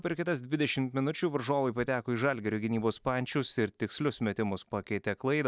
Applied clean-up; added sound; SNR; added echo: none; none; none; none.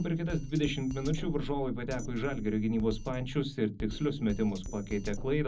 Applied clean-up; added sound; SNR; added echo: none; Drum kit; 8 dB; reverberation time 0.4 s.